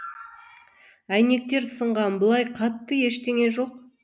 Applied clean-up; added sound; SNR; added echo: none; none; none; none.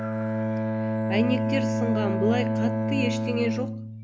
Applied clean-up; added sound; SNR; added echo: none; Bowed string instrument; -3 dB; none.